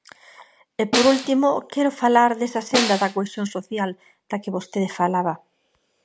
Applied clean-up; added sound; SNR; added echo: none; Snare drum; 7 dB; none.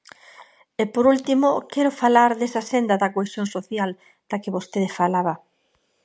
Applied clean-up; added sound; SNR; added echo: none; none; none; none.